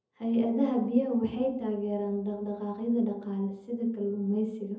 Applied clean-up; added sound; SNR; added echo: none; none; none; reverberation time 0.7 s.